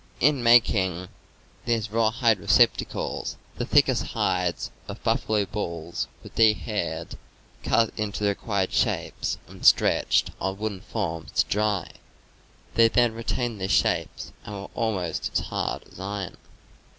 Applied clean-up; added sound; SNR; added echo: none; none; none; none.